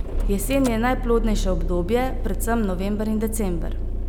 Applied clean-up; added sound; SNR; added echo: none; Idling / Engine starting / Door / Car; 0 dB; none.